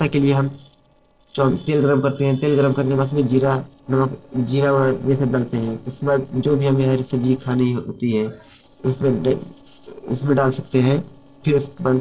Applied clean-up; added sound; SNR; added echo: neural separator model SepFormer DNS4.